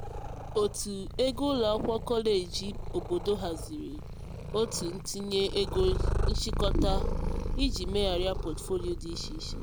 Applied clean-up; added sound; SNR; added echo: none; Purr; 1 dB; none.